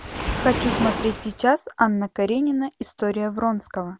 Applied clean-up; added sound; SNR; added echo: none; Waves, surf; 8 dB; none.